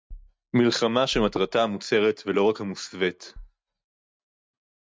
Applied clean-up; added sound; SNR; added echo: neural mask model RNNoise.